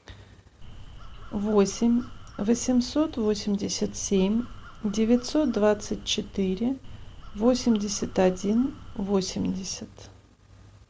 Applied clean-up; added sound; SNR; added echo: none; Crow; 15 dB; none.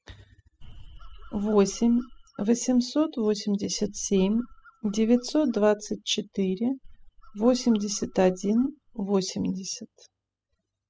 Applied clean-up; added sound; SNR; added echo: classical method spectral subtraction.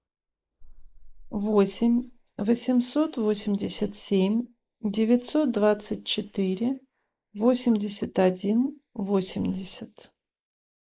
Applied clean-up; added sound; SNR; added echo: neural mask model Resemble Enhance denoiser.